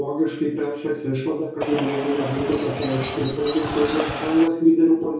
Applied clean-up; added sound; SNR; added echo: none; Bird; 7 dB; reverberation time 0.6 s.